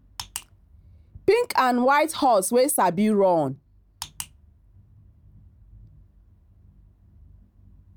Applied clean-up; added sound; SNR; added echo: none; none; none; none.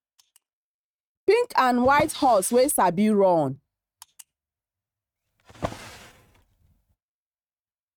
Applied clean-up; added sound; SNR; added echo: neural mask model RNNoise.